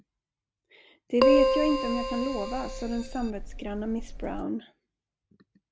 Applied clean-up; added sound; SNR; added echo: none; Keyboard (musical); -3 dB; none.